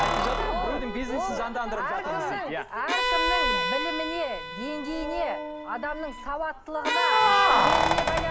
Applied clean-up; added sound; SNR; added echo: none; Keys jangling + Bowed string instrument; -4 dB; none.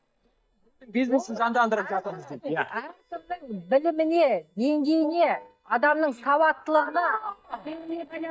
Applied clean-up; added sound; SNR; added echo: neural mask model DeepFilterNet 3.